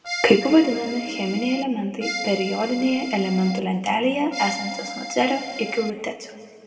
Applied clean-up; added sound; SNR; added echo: none; Accordion; 9 dB; reverberation time 1.7 s.